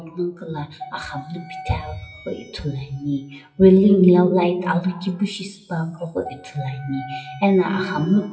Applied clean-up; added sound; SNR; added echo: classical method WPE with log-MMSE.